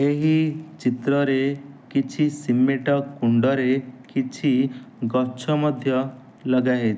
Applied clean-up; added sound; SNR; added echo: none; none; none; none.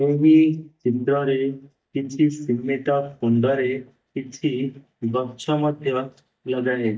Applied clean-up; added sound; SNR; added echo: neural mask model DeepFilterNet 3.